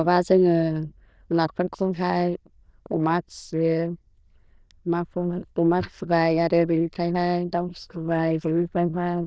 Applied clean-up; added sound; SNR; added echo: neural diffusion model UNIVERSE++.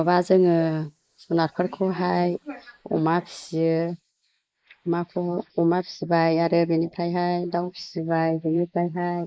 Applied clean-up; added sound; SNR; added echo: neural mask model Resemble Enhance denoiser.